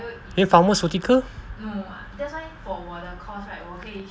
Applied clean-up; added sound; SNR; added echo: none; none; none; none.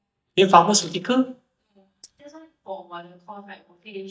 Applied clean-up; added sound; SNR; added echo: neural mask model DeepFilterNet 3.